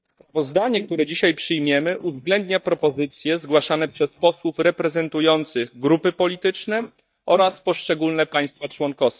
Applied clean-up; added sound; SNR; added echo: neural mask model DeepFilterNet 3.